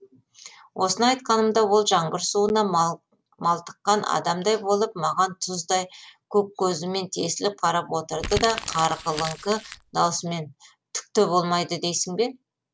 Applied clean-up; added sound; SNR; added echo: none; Crumpling, crinkling; 9 dB; none.